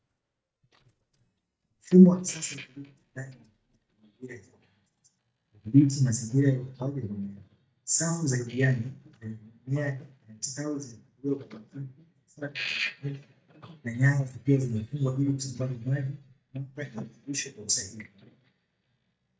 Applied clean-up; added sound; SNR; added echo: neural mask model DeepFilterNet 3.